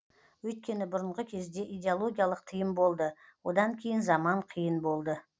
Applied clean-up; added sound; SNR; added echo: none; none; none; none.